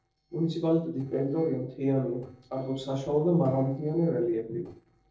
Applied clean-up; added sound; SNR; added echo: neural separator model SepFormer DNS4.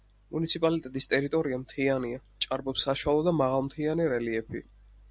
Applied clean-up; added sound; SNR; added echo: none; none; none; none.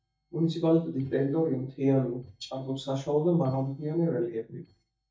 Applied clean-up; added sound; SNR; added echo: neural mask model DeepFilterNet 3.